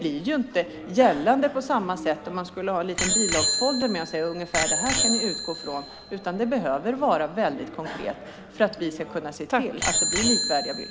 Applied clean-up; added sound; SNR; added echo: none; Bicycle bell; 3 dB; none.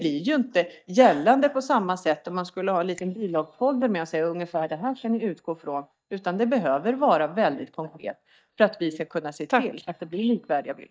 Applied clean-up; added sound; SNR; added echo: neural mask model DeepFilterNet 3.